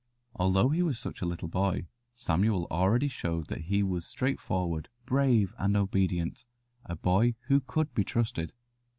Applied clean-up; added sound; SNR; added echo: none; none; none; none.